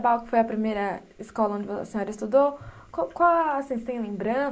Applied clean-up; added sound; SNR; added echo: neural mask model Resemble Enhance denoiser.